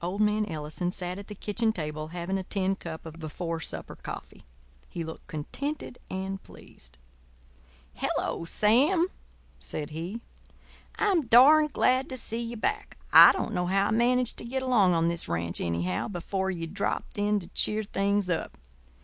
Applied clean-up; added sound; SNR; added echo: none; none; none; none.